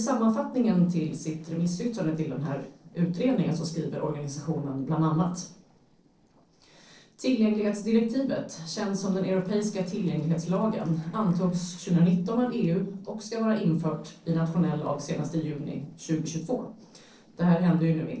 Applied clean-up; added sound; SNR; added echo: neural separator model SepFormer DNS4.